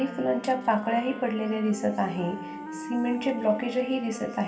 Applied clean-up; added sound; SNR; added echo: none; Wind instrument, woodwind instrument; 12 dB; reverberation time 2.5 s.